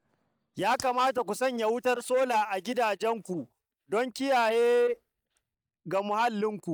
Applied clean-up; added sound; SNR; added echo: neural mask model DeepFilterNet 3.